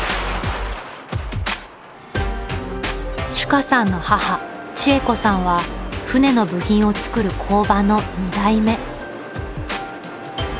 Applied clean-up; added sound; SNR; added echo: none; none; none; none.